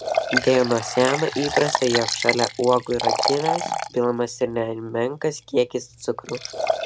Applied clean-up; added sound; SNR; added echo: none; Liquid; 4 dB; none.